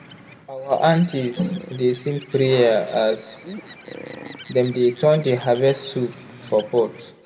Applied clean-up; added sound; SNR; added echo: none; Bird; 17 dB; reverberation time 1.2 s.